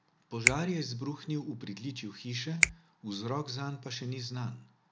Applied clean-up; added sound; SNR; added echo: none; Finger snapping; -1 dB; none.